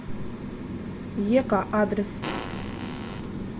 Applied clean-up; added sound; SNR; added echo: none; Fart; 10 dB; none.